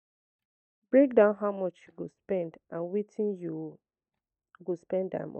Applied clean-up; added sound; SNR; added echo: neural mask model DeepFilterNet 3.